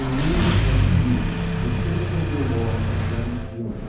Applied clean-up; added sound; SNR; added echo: none; Engine starting; -5 dB; reverberation time 0.9 s.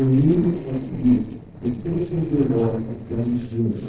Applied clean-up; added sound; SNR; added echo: neural separator model SepFormer DNS4.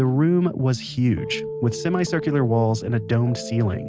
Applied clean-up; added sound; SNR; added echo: none; none; none; none.